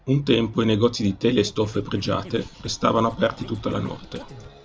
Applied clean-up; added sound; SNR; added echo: none; Scratching (performance technique); 18 dB; none.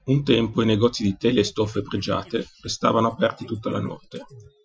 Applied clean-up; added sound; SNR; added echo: classical method Wiener filter.